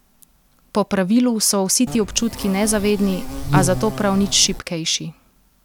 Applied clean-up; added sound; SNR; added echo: none; Insect; 6 dB; none.